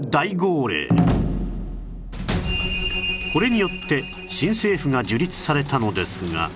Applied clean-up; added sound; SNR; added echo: none; none; none; none.